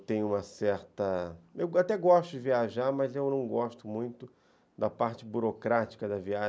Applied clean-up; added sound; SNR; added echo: none; none; none; none.